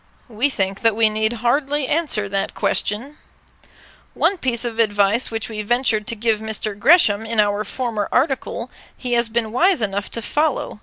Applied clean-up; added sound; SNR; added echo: none; none; none; none.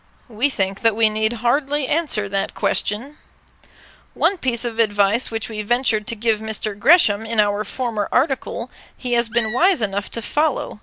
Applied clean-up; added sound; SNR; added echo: none; Animal; 14 dB; none.